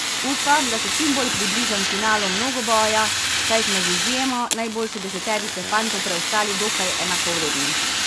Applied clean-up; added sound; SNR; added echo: none; Fire; -2 dB; none.